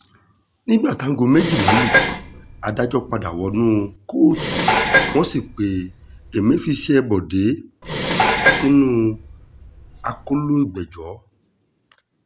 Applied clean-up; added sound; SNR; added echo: none; Dishes, pots, and pans; 2 dB; none.